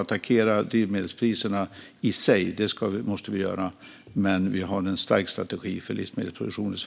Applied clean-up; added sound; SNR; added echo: none; none; none; none.